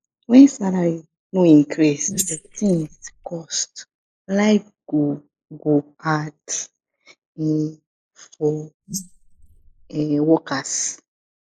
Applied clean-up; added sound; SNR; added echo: neural mask model Resemble Enhance denoiser.